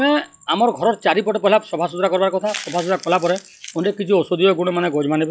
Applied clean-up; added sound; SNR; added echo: classical method log-MMSE.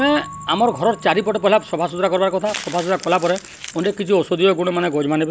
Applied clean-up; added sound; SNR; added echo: none; Keyboard (musical) / Bell + Crumpling, crinkling; 18 dB; none.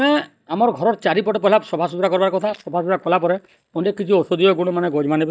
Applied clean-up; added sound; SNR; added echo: neural mask model DeepFilterNet 3.